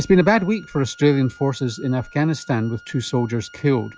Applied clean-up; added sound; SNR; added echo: classical method log-MMSE.